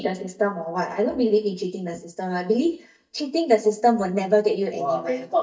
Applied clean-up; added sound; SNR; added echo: neural mask model DeepFilterNet 3.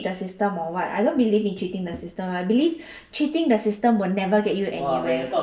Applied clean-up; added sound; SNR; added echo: none; none; none; none.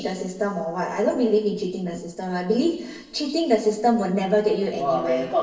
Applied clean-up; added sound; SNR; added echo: neural separator model SepFormer DNS4.